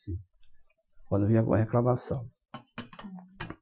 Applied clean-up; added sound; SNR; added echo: classical method Wiener filter.